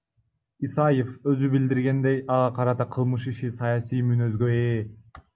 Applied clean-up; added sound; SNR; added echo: none; none; none; none.